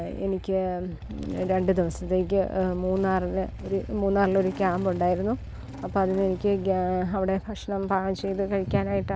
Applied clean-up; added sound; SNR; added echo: none; Engine starting / Motorcycle; 12 dB; none.